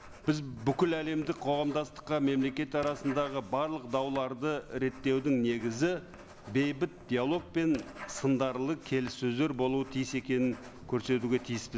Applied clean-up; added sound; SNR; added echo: none; Writing; 19 dB; none.